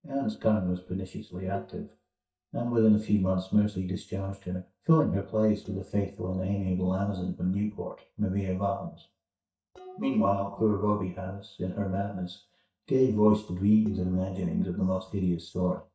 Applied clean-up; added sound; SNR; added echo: neural mask model DeepFilterNet 3.